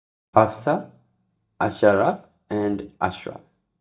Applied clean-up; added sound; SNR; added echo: neural mask model DeepFilterNet 3.